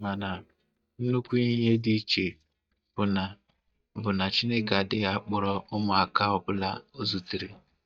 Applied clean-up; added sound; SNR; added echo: neural mask model DeepFilterNet 3.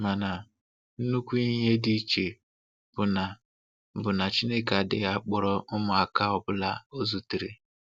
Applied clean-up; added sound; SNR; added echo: none; none; none; none.